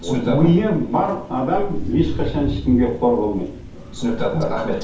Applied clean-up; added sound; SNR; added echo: none; Crow; 7 dB; reverberation time 0.6 s.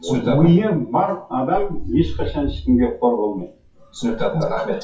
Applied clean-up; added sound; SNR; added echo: classical method WPE with log-MMSE.